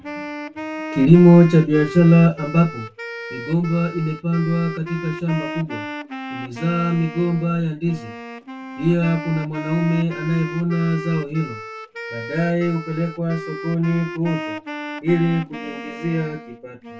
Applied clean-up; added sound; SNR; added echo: none; Wind instrument, woodwind instrument; 12 dB; reverberation time 0.2 s.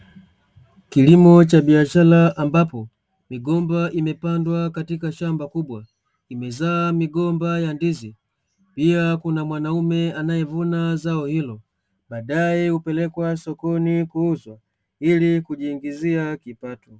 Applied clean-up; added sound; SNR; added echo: none; none; none; none.